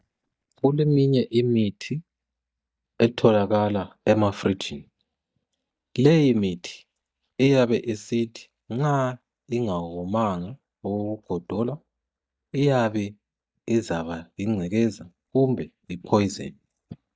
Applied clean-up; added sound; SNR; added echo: neural mask model DeepFilterNet 3.